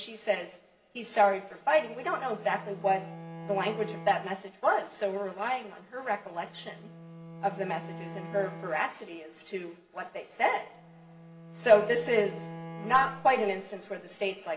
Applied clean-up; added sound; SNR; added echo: none; Bowed string instrument; 16 dB; reverberation time 2.0 s.